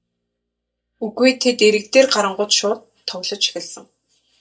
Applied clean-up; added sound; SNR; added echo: neural mask model DeepFilterNet 3.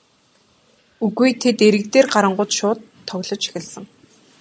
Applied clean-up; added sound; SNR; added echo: none; none; none; none.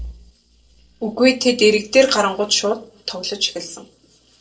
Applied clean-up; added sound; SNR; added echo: neural separator model SepFormer DNS4.